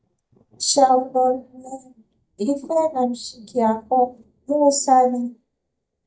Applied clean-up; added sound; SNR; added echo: neural mask model DeepFilterNet 3.